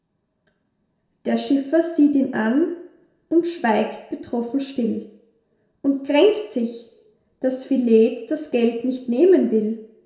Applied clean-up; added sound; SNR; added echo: none; none; none; reverberation time 0.7 s.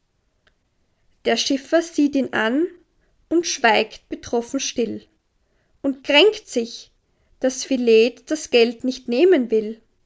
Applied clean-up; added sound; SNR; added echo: none; none; none; none.